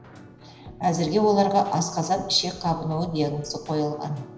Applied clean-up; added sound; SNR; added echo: none; Keyboard (musical); 19 dB; reverberation time 0.9 s.